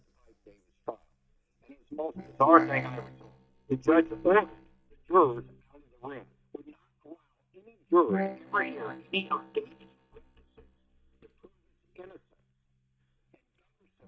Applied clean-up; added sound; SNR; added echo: neural mask model DeepFilterNet 3.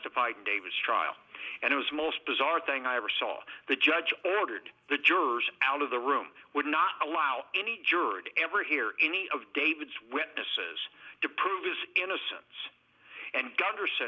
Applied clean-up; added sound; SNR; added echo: none; none; none; none.